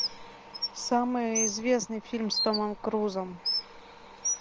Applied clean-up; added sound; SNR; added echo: none; Bird; 4 dB; none.